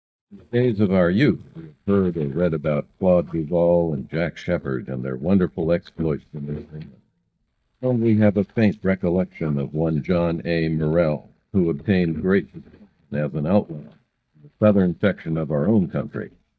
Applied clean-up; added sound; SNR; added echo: neural mask model DeepFilterNet 3.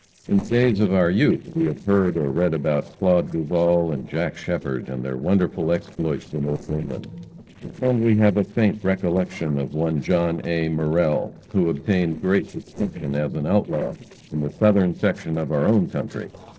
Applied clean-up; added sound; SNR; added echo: neural separator model SepFormer DNS4.